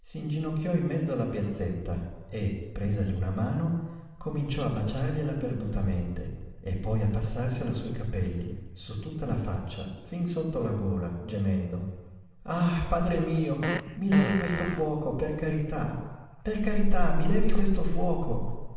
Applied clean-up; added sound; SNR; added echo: none; Fart; 7 dB; reverberation time 1.2 s.